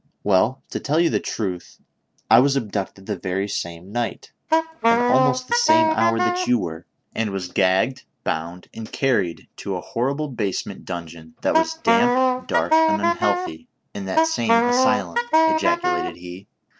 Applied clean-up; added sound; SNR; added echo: none; Wind instrument, woodwind instrument; -4 dB; none.